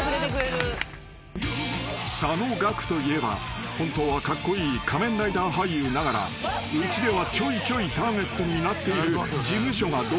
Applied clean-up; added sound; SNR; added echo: none; none; none; none.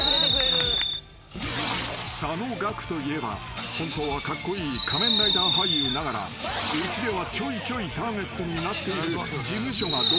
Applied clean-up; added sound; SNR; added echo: none; Fireworks; -2 dB; none.